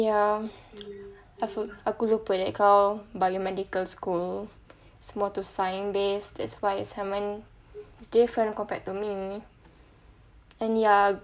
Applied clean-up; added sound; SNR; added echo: none; none; none; none.